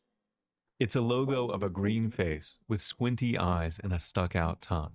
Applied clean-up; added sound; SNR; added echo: neural mask model DeepFilterNet 3.